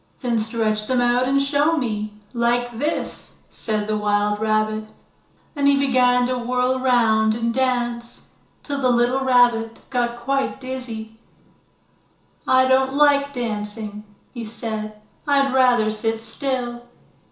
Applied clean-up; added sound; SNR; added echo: none; none; none; reverberation time 0.7 s.